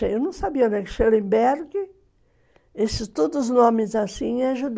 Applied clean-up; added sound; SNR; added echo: none; none; none; none.